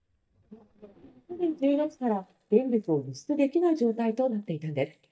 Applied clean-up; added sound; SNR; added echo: neural mask model DeepFilterNet 3.